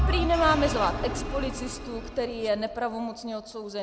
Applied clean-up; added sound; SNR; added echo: none; Engine / Vehicle; 3 dB; none.